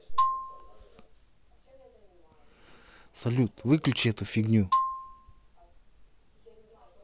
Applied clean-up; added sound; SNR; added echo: none; Marimba, xylophone; 1 dB; none.